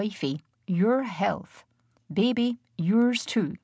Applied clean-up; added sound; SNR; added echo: none; none; none; none.